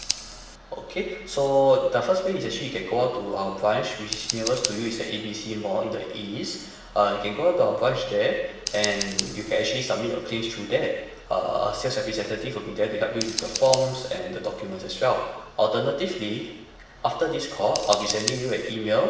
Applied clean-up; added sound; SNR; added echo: none; Scissors; 12 dB; reverberation time 1.0 s.